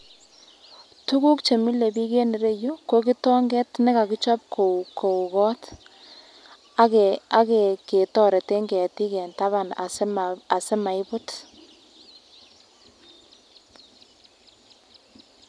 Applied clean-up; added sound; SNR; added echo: none; none; none; none.